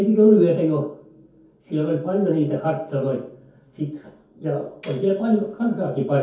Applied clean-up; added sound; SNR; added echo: none; Tambourine; 11 dB; reverberation time 0.6 s.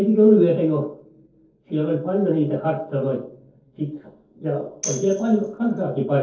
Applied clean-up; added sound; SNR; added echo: neural separator model SepFormer DNS4.